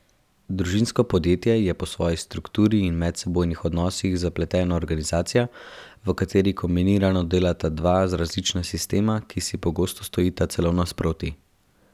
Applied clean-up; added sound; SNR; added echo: none; none; none; none.